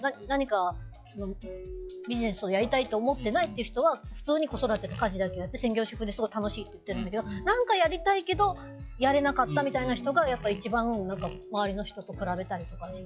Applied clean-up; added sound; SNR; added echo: classical method log-MMSE.